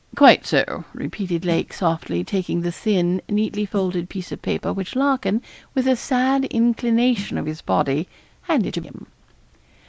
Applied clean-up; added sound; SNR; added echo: neural mask model Resemble Enhance denoiser.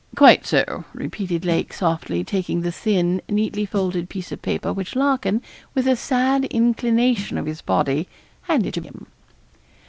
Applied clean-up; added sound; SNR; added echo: none; Snare drum; 19 dB; none.